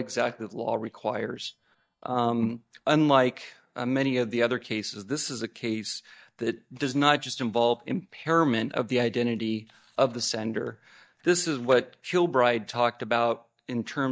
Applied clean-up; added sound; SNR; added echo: neural mask model DeepFilterNet 3.